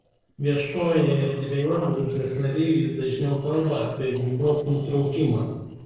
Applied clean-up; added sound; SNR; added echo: neural separator model SepFormer DNS4.